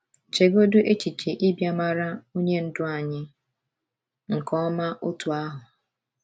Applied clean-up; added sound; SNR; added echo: none; none; none; none.